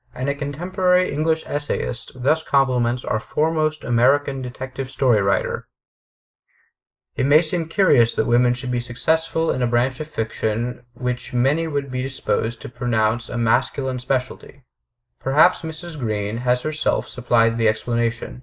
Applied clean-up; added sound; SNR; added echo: neural mask model Resemble Enhance denoiser.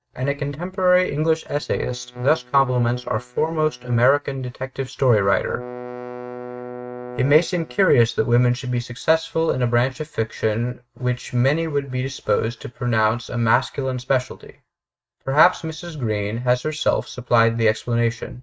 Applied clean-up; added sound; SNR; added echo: neural mask model RNNoise.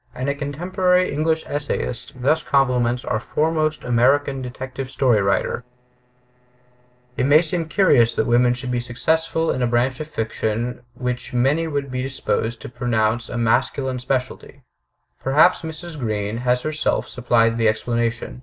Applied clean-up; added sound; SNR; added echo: neural separator model SepFormer DNS4.